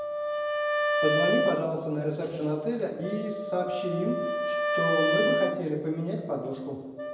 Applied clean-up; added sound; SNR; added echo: none; Wind instrument, woodwind instrument; -1 dB; reverberation time 1.0 s.